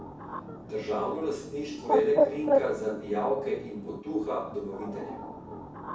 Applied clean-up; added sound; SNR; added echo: none; Bird; 0 dB; reverberation time 0.6 s.